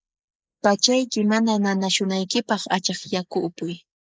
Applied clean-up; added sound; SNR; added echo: neural mask model Resemble Enhance denoiser.